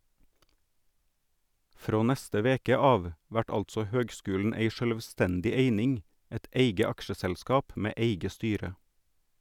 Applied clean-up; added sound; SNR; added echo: none; none; none; none.